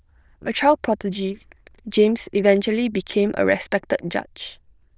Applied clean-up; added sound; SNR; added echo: neural diffusion model UNIVERSE++.